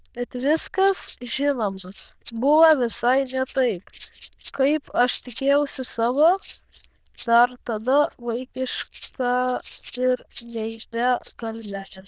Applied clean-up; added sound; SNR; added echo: neural diffusion model UNIVERSE++.